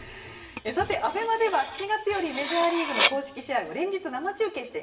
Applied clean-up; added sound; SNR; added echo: none; Cutlery, silverware; 5 dB; reverberation time 0.8 s.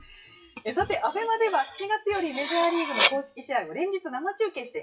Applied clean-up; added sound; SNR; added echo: classical method WPE with log-MMSE.